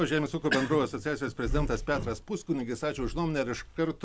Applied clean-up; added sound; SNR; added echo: none; none; none; none.